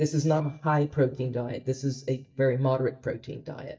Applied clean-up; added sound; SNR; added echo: neural mask model DeepFilterNet 3.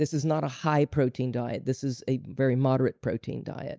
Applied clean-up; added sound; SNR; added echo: none; none; none; none.